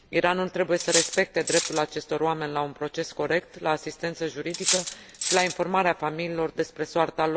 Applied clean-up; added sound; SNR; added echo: none; Cutlery, silverware; 3 dB; none.